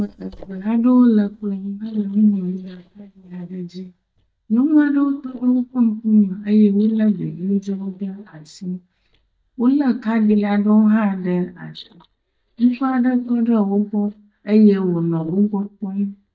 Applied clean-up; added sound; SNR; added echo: neural mask model DeepFilterNet 3.